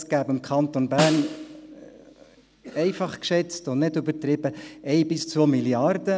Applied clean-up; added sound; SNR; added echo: none; Snare drum; 8 dB; none.